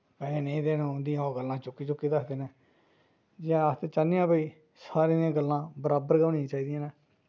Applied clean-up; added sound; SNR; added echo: none; none; none; none.